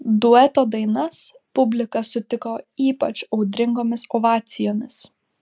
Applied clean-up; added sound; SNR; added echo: none; none; none; none.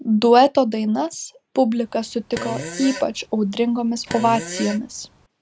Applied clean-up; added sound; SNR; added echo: none; Fart; 13 dB; none.